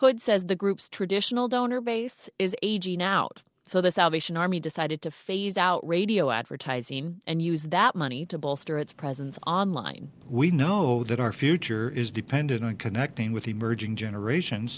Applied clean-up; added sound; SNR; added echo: none; none; none; none.